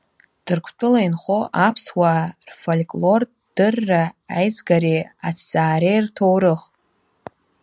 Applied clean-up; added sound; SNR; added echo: none; none; none; none.